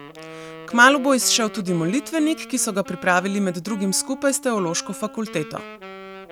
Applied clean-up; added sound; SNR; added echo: none; Wind instrument, woodwind instrument; 16 dB; none.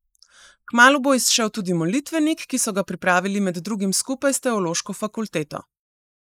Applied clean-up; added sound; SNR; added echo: neural mask model Resemble Enhance denoiser.